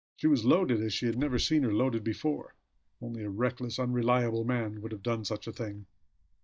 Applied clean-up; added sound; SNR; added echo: neural mask model DeepFilterNet 3.